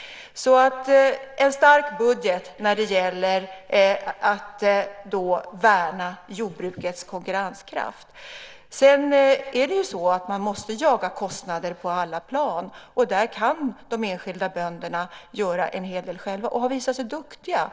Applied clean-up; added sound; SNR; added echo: none; none; none; none.